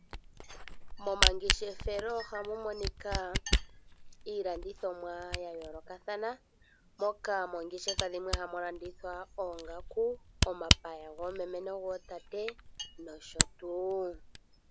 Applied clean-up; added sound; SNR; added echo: none; Camera; -2 dB; none.